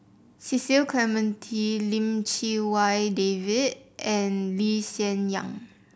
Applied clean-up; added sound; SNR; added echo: none; none; none; none.